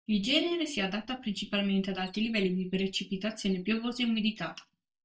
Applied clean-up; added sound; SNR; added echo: neural mask model DeepFilterNet 3.